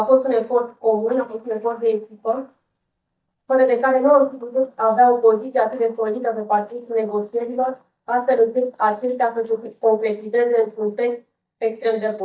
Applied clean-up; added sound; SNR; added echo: neural mask model DeepFilterNet 3.